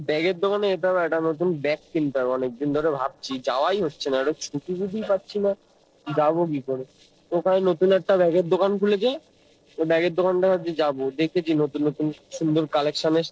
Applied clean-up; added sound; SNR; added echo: neural separator model SepFormer DNS4.